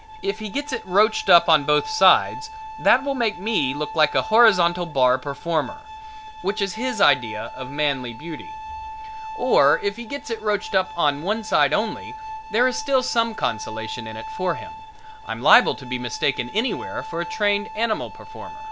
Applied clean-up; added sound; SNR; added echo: none; Bowed string instrument; 12 dB; none.